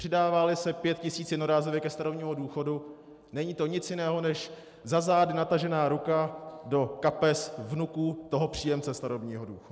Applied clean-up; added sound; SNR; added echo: none; none; none; none.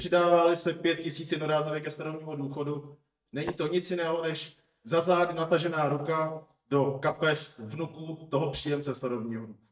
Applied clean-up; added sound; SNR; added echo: neural mask model DeepFilterNet 3.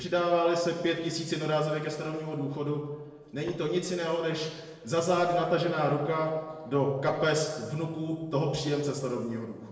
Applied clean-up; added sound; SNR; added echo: neural separator model SepFormer DNS4.